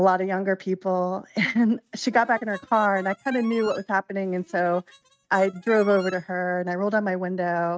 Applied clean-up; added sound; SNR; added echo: neural mask model RNNoise.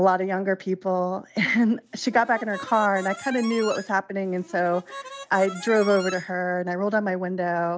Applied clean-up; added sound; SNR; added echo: none; Harmonica; 15 dB; none.